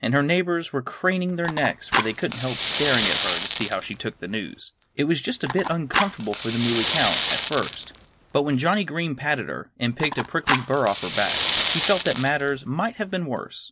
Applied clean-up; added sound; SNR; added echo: none; Fire; 2 dB; none.